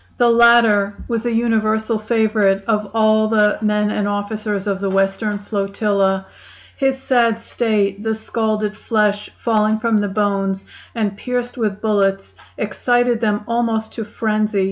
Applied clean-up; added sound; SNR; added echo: none; none; none; none.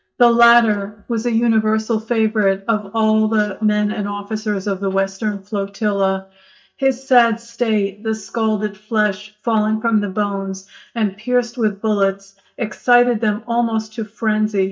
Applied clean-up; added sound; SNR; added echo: neural mask model DeepFilterNet 3.